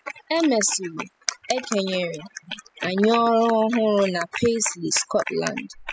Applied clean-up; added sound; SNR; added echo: classical method spectral subtraction.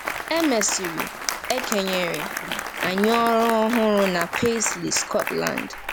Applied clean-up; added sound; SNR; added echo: none; Applause; 6 dB; none.